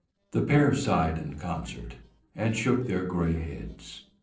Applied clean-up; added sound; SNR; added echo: neural separator model SepFormer DNS4.